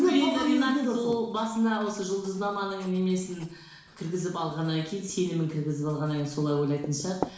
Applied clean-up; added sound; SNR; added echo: none; Writing; 18 dB; reverberation time 0.7 s.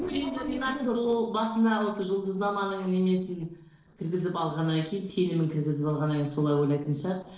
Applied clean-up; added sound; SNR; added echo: neural separator model SepFormer DNS4.